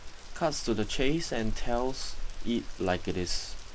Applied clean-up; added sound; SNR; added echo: none; Rain; 0 dB; none.